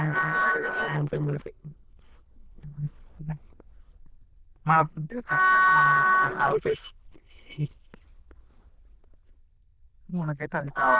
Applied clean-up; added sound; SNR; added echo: neural diffusion model UNIVERSE++.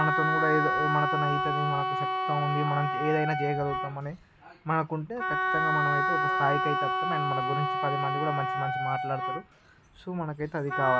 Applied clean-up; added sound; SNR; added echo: none; Wind instrument, woodwind instrument; -2 dB; none.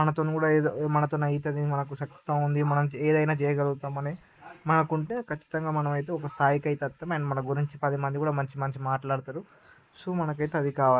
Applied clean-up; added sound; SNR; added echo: neural mask model Resemble Enhance denoiser.